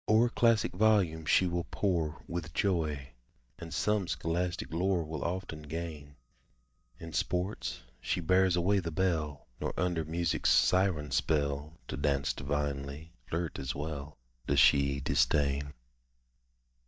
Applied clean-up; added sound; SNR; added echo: neural mask model DeepFilterNet 3.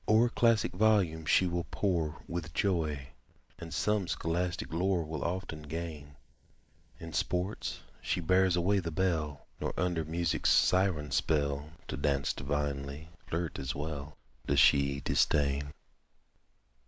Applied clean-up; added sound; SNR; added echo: neural mask model Resemble Enhance denoiser.